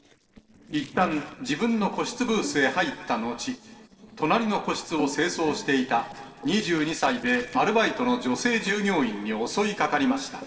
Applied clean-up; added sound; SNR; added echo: neural separator model SepFormer DNS4.